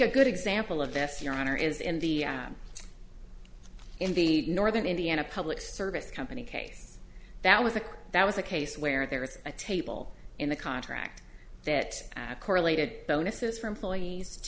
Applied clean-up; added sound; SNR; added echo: none; none; none; none.